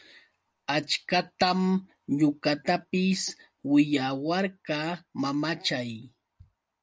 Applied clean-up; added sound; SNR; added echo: none; none; none; none.